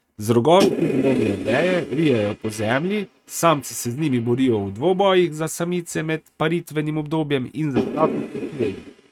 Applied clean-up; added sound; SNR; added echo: neural mask model RNNoise.